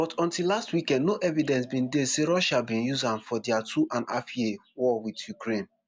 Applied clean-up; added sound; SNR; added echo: none; none; none; none.